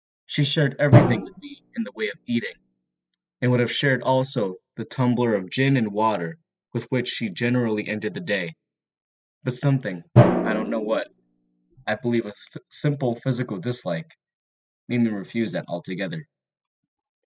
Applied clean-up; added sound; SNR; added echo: classical method spectral subtraction.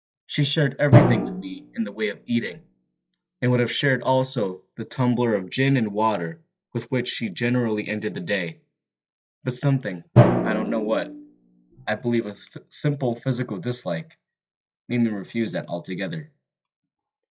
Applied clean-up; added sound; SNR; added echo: classical method log-MMSE.